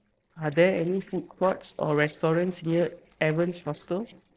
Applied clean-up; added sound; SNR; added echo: neural separator model SepFormer DNS4.